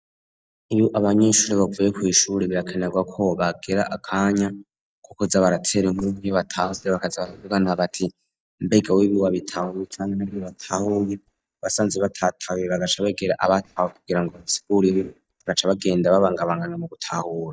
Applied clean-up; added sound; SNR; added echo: neural mask model DeepFilterNet 3.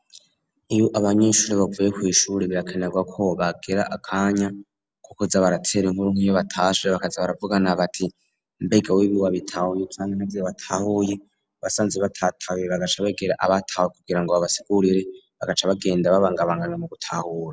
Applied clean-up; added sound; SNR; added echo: none; none; none; none.